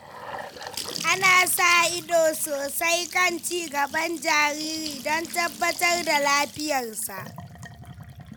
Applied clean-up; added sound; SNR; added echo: none; Trickle, dribble / Bathtub (filling or washing) / Sink (filling or washing) / Gurgling / Splash, splatter; 13 dB; none.